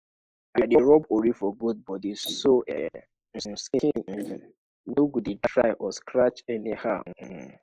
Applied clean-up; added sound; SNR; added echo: neural mask model Resemble Enhance denoiser.